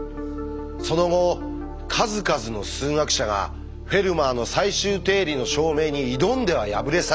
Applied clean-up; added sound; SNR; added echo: none; none; none; none.